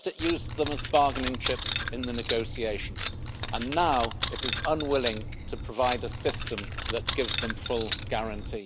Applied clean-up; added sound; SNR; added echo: none; Keys jangling; -5 dB; none.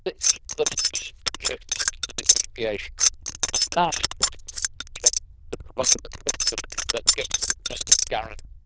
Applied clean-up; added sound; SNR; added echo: neural diffusion model UNIVERSE++.